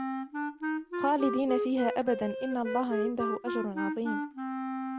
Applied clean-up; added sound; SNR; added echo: none; Wind instrument, woodwind instrument; 2 dB; none.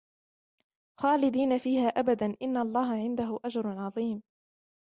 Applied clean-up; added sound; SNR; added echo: none; none; none; none.